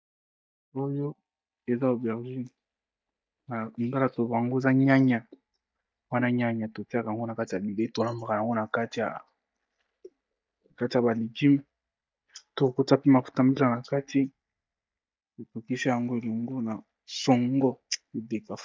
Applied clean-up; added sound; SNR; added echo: neural mask model DeepFilterNet 3.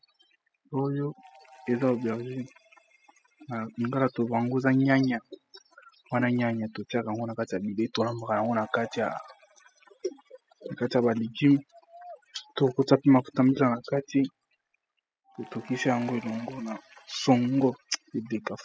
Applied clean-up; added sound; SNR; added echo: classical method spectral subtraction.